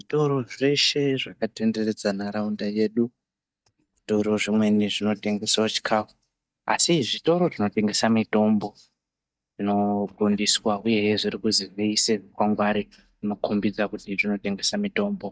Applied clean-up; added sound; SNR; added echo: neural mask model DeepFilterNet 3.